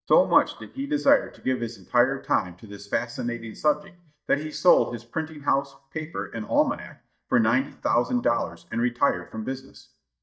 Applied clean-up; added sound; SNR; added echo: neural mask model DeepFilterNet 3.